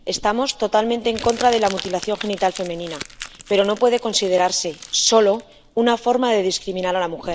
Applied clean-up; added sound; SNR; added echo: none; Crumpling, crinkling; 18 dB; none.